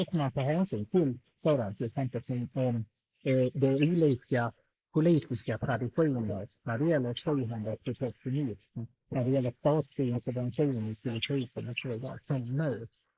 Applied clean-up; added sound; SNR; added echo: neural mask model Resemble Enhance denoiser.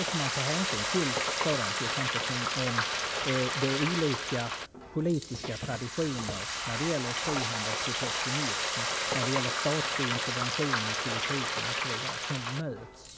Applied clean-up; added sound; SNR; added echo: none; Frying (food); -2 dB; none.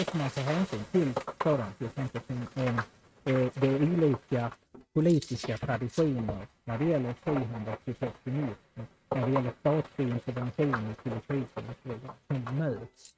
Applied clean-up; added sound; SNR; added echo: neural mask model RNNoise.